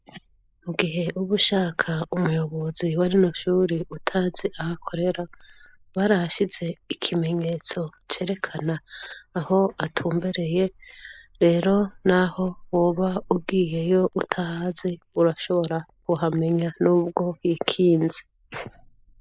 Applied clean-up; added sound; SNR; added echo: neural mask model Resemble Enhance denoiser.